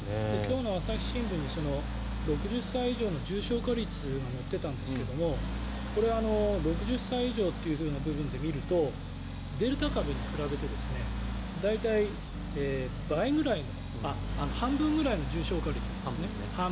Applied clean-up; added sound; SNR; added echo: none; Accelerating, revving, vroom; 3 dB; none.